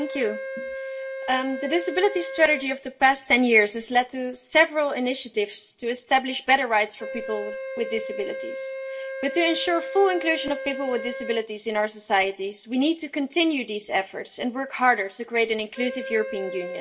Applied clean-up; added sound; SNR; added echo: none; Wind instrument, woodwind instrument; 12 dB; reverberation time 0.2 s.